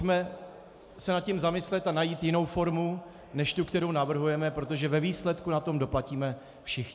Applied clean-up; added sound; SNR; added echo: none; none; none; none.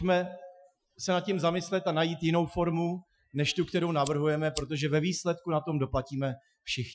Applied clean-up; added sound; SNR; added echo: classical method Wiener filter.